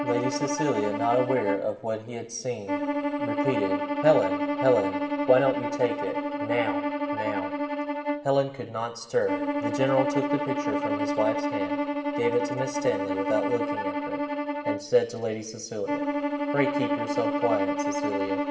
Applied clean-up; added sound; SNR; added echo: none; Bowed string instrument; 0 dB; reverberation time 2.3 s.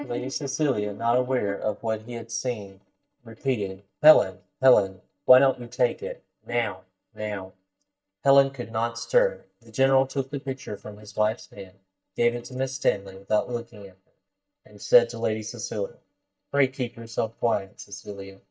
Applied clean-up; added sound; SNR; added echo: neural mask model DeepFilterNet 3.